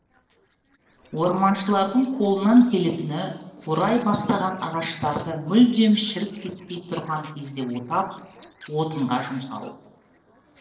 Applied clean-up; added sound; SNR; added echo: neural separator model SepFormer DNS4.